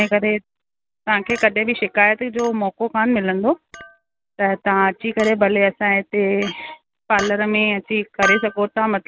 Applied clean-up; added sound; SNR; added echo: none; Chink, clink; 14 dB; none.